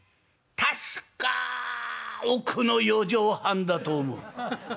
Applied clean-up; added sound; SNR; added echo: none; none; none; none.